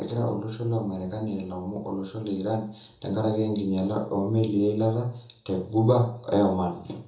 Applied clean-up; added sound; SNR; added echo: none; none; none; reverberation time 1.0 s.